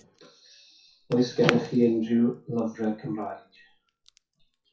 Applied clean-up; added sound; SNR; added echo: classical method WPE with log-MMSE.